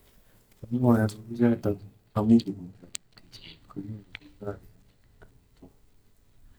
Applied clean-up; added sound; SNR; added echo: neural mask model DeepFilterNet 3.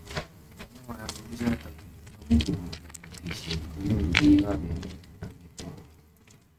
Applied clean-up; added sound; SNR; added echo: neural mask model RNNoise.